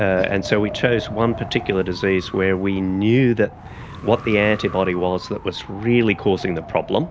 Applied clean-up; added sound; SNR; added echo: none; Wind; 15 dB; none.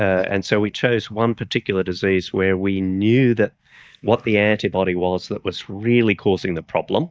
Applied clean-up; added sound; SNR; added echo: neural mask model DeepFilterNet 3.